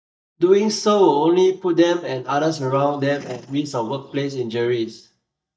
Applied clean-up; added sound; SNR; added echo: neural mask model DeepFilterNet 3.